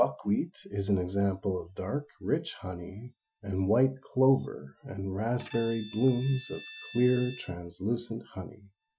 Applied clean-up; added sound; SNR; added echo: classical method Wiener filter.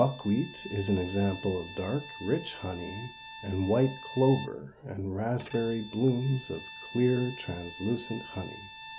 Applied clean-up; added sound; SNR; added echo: none; Bowed string instrument; 14 dB; none.